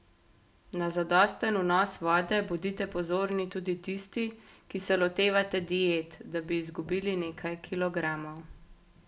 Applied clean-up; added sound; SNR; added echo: none; none; none; none.